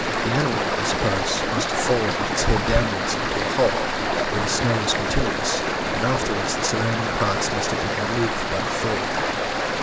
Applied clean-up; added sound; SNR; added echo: none; Stream; -2 dB; none.